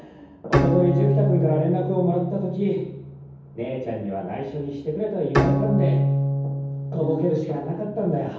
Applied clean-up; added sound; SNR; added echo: none; Bowed string instrument; 0 dB; reverberation time 0.9 s.